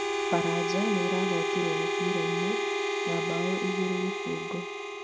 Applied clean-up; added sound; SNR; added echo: none; Harmonica; -3 dB; none.